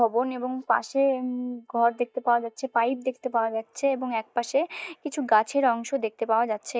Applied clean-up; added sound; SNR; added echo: neural mask model DeepFilterNet 3.